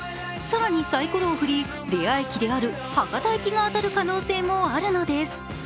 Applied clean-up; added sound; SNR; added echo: none; none; none; none.